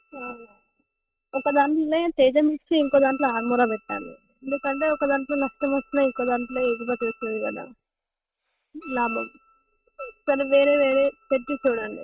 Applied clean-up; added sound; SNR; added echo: neural mask model RNNoise.